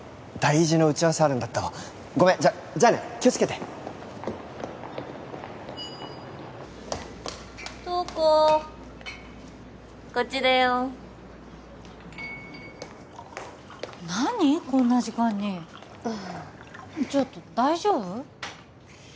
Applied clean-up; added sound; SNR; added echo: none; none; none; none.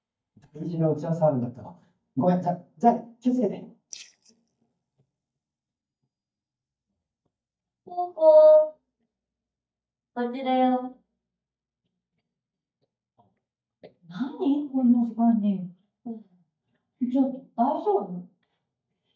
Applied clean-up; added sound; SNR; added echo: neural mask model DeepFilterNet 3.